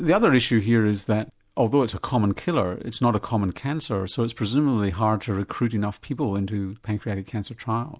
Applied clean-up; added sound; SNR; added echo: none; none; none; none.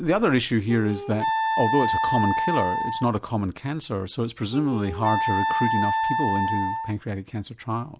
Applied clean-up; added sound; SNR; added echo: none; Wind instrument, woodwind instrument; 1 dB; none.